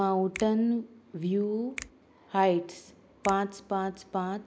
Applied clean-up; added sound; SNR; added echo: none; Finger snapping; 19 dB; none.